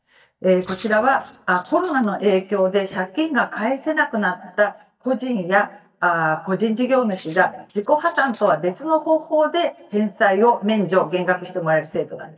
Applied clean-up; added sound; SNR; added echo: neural mask model DeepFilterNet 3.